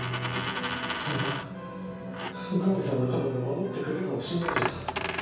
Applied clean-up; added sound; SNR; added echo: none; Coin (dropping); 4 dB; reverberation time 0.7 s.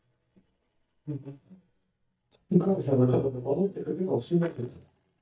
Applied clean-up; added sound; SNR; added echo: neural mask model DeepFilterNet 3.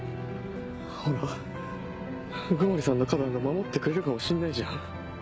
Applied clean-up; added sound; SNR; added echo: none; none; none; none.